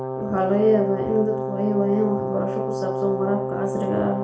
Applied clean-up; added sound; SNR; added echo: none; Brass instrument; 4 dB; reverberation time 0.5 s.